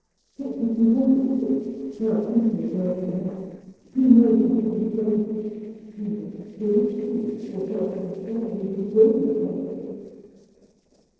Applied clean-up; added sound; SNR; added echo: neural separator model SepFormer DNS4.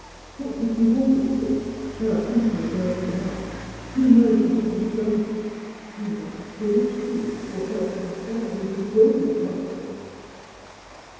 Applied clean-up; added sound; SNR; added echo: none; Rain; 17 dB; reverberation time 2.2 s.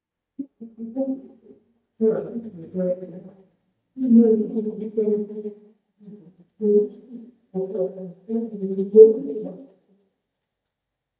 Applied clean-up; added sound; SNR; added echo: neural mask model DeepFilterNet 3.